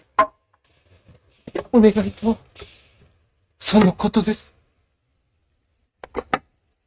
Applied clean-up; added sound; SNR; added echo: neural mask model RNNoise.